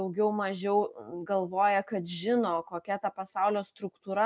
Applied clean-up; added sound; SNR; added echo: none; none; none; none.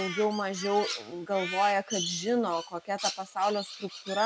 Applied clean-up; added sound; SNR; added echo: none; Crow; 9 dB; none.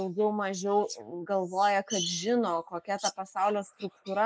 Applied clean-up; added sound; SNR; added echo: neural mask model Resemble Enhance denoiser.